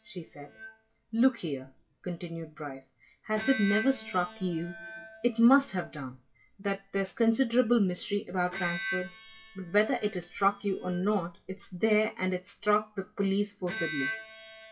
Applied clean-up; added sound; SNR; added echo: classical method WPE with log-MMSE.